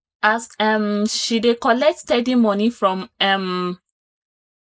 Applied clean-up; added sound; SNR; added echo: neural mask model Resemble Enhance denoiser.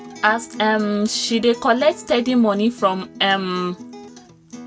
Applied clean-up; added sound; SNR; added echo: none; Acoustic guitar; 17 dB; none.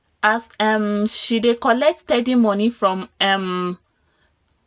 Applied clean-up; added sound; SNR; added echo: none; none; none; none.